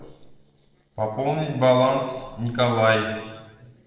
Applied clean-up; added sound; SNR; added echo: neural separator model SepFormer DNS4.